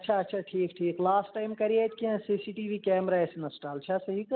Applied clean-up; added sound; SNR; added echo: none; none; none; none.